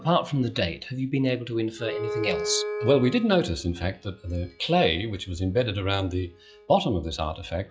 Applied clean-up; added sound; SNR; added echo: classical method log-MMSE.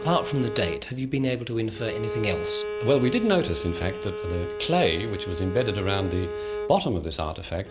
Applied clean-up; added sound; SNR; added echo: none; Bowed string instrument; 7 dB; none.